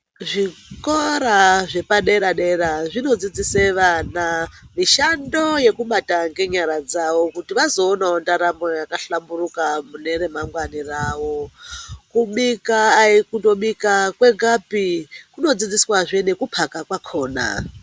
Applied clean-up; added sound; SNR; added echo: none; none; none; none.